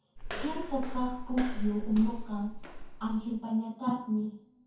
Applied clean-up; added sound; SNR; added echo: none; Walk, footsteps; 3 dB; reverberation time 0.6 s.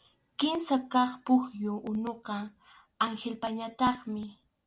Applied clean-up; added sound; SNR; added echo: none; none; none; none.